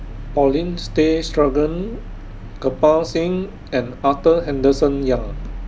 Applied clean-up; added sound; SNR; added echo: none; Vehicle; 11 dB; none.